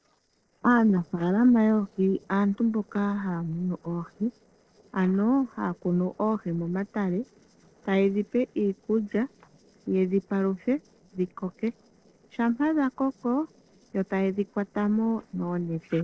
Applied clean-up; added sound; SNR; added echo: neural separator model SepFormer DNS4.